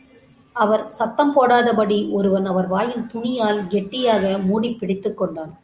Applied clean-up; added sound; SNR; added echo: none; none; none; none.